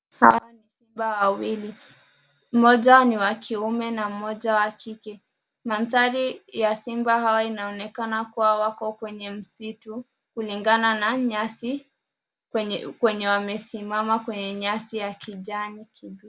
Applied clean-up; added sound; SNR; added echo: none; none; none; none.